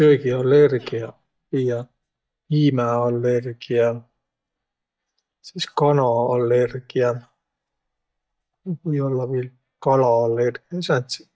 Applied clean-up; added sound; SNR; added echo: neural mask model DeepFilterNet 3.